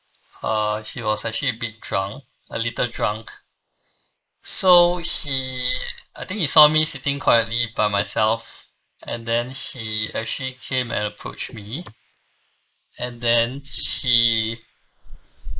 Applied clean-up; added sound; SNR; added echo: neural mask model Resemble Enhance denoiser.